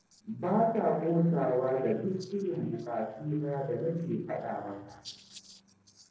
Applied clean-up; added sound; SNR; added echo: neural separator model SepFormer DNS4.